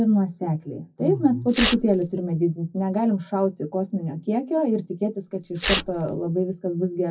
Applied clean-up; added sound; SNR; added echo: classical method WPE with log-MMSE.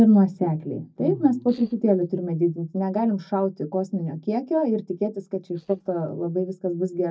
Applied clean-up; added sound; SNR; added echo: neural mask model DeepFilterNet 3.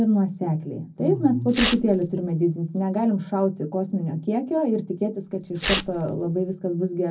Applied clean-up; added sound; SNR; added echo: none; Tearing; 5 dB; reverberation time 0.4 s.